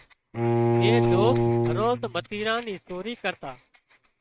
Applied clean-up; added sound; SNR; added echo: neural mask model RNNoise.